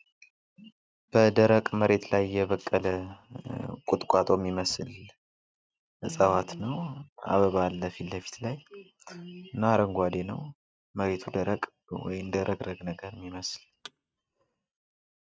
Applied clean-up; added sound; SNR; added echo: neural mask model RNNoise.